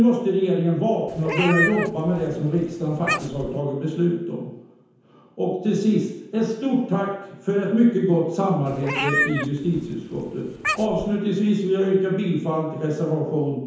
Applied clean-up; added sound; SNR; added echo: none; Meow; 6 dB; reverberation time 0.9 s.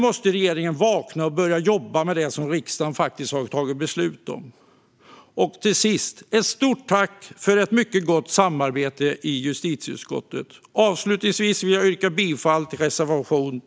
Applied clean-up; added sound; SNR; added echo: none; none; none; none.